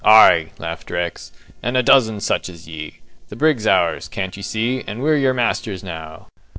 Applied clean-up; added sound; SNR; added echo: neural separator model SepFormer DNS4.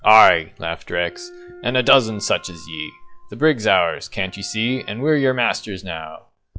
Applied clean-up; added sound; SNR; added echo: classical method log-MMSE.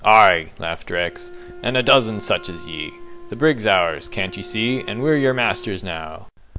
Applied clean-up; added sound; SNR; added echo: none; Wind instrument, woodwind instrument; 20 dB; none.